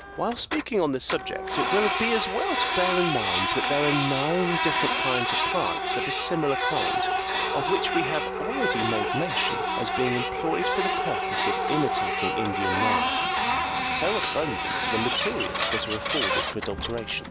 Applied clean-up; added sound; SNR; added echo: none; Printer; -2 dB; none.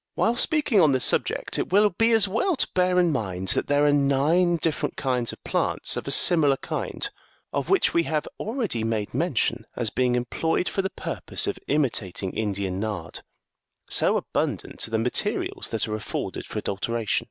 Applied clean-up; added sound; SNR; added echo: none; none; none; none.